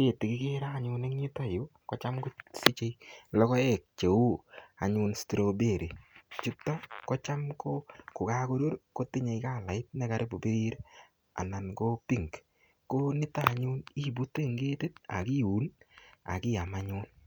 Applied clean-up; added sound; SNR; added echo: none; none; none; none.